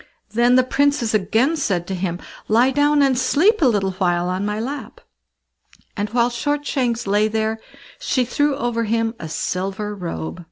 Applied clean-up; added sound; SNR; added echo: none; none; none; none.